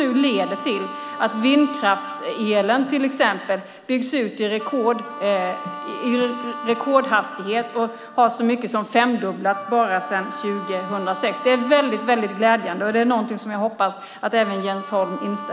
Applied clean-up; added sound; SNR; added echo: none; Wind instrument, woodwind instrument; 13 dB; none.